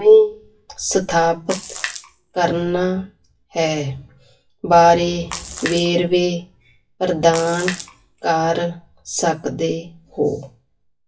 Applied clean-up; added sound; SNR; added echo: classical method WPE with log-MMSE.